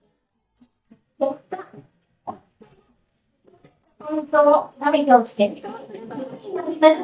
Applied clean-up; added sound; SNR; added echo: neural mask model DeepFilterNet 3.